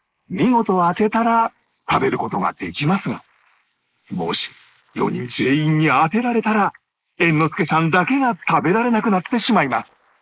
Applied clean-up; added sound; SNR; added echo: neural mask model Resemble Enhance denoiser.